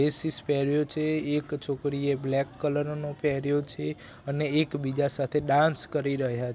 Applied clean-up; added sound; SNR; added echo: none; none; none; none.